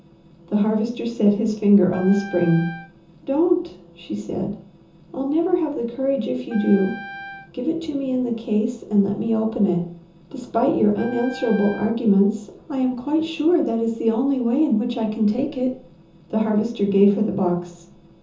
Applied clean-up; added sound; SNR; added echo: none; Wind instrument, woodwind instrument; 17 dB; reverberation time 0.6 s.